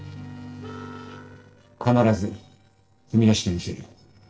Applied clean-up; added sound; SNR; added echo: neural separator model SepFormer DNS4.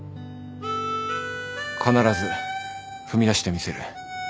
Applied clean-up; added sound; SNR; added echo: none; none; none; none.